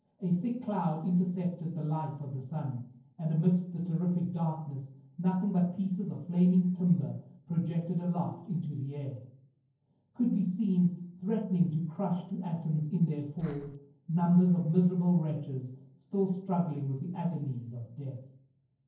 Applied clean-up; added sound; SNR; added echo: neural separator model SepFormer DNS4.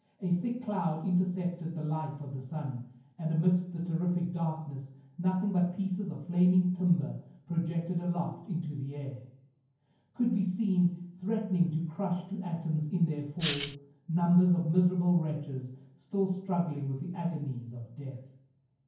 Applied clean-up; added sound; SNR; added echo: none; Tambourine; 4 dB; reverberation time 0.9 s.